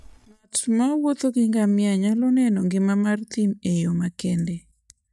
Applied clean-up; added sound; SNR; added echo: neural mask model DeepFilterNet 3.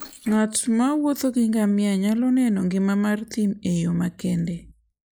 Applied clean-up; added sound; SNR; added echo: neural mask model Resemble Enhance denoiser.